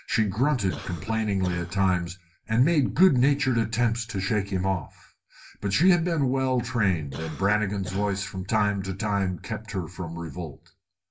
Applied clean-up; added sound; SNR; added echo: none; Cough; 16 dB; reverberation time 0.2 s.